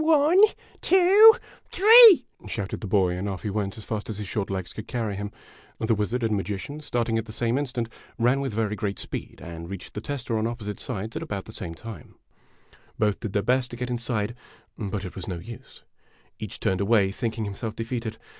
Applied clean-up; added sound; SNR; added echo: none; none; none; none.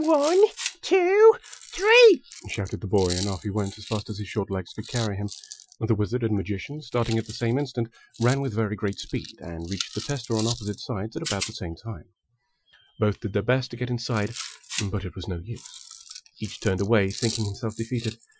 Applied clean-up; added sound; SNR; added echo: classical method Wiener filter.